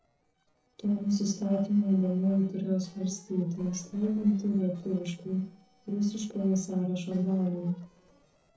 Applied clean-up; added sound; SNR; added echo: neural separator model SepFormer DNS4.